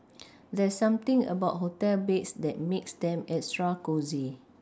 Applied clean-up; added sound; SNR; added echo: none; none; none; none.